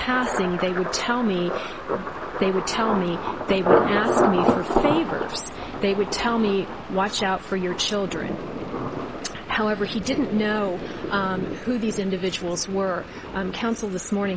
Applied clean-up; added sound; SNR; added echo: none; Thunder; 2 dB; none.